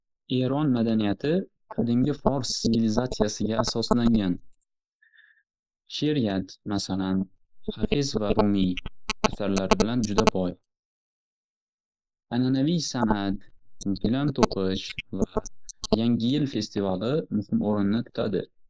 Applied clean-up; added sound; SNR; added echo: neural mask model Resemble Enhance denoiser.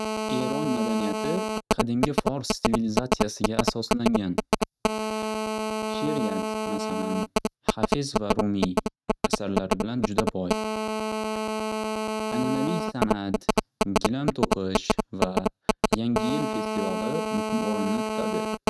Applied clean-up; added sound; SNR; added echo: neural mask model RNNoise.